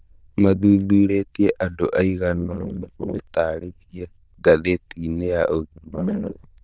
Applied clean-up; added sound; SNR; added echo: neural diffusion model UNIVERSE++.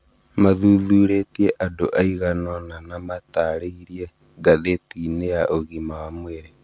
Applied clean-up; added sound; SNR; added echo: none; none; none; none.